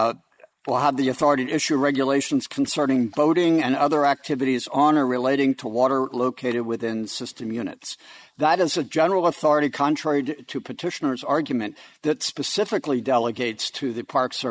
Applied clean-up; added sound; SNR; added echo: neural mask model Resemble Enhance denoiser.